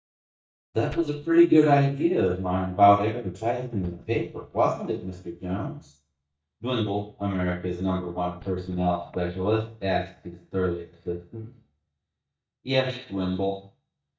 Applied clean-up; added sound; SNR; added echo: neural mask model DeepFilterNet 3.